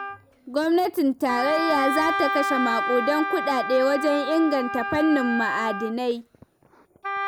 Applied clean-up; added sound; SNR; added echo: none; Wind instrument, woodwind instrument; 4 dB; none.